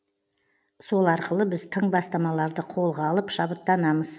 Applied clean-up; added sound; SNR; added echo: none; none; none; none.